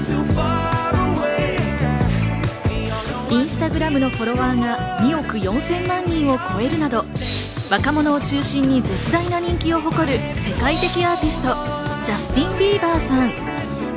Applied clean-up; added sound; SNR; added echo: none; none; none; none.